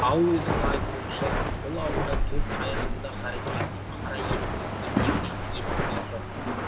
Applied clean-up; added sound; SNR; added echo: none; Walk, footsteps; -4 dB; reverberation time 2.4 s.